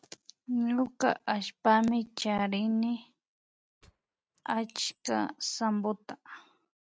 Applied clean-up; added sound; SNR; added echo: neural mask model RNNoise.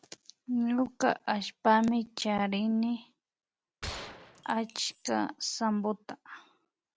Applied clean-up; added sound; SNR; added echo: none; Gunshot, gunfire; 14 dB; none.